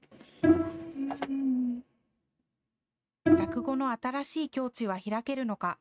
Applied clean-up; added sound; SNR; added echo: neural mask model RNNoise.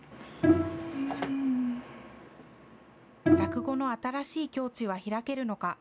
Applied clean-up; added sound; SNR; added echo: none; Bowed string instrument; -2 dB; none.